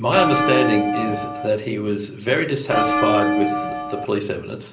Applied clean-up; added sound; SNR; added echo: none; Bell; -2 dB; reverberation time 0.5 s.